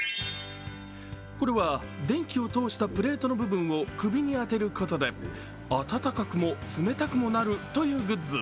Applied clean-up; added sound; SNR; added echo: none; Whoosh, swoosh, swish; 20 dB; none.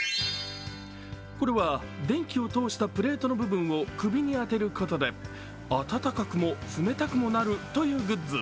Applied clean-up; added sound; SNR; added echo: none; none; none; none.